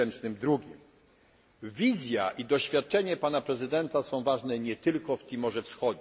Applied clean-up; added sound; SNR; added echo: none; none; none; none.